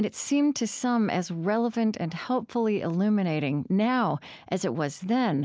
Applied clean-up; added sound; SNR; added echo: none; none; none; none.